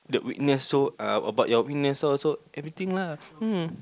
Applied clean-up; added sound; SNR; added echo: neural mask model Resemble Enhance denoiser.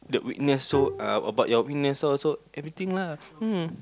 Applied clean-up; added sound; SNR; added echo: none; Bowed string instrument; 12 dB; none.